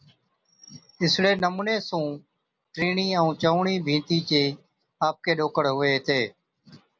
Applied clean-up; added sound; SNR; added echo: none; none; none; none.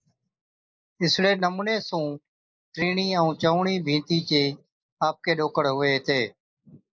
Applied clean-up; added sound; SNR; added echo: neural mask model Resemble Enhance denoiser.